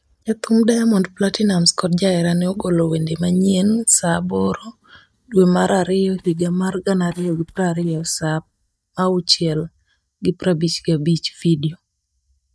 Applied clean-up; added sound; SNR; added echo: neural mask model DeepFilterNet 3.